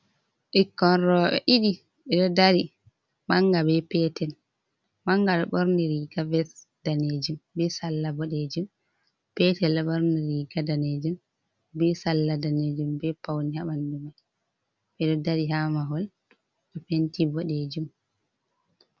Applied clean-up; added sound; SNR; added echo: none; none; none; none.